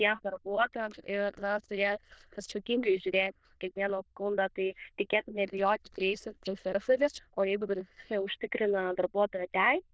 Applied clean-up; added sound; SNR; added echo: neural diffusion model UNIVERSE++.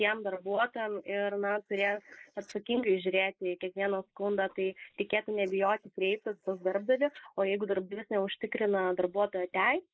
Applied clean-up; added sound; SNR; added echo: neural mask model Resemble Enhance denoiser.